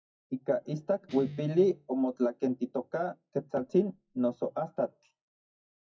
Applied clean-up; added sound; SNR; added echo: classical method WPE with log-MMSE.